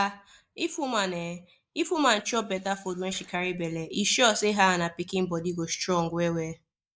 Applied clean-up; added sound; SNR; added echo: neural mask model Resemble Enhance denoiser.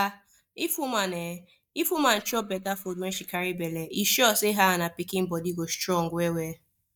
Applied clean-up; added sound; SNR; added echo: neural mask model DeepFilterNet 3.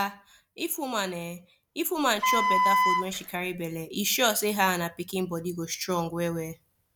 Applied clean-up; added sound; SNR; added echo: none; Wind instrument, woodwind instrument; -4 dB; none.